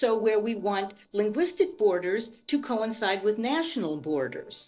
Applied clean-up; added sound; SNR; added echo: neural separator model SepFormer DNS4.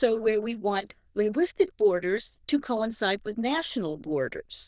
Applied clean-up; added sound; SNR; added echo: neural diffusion model UNIVERSE++.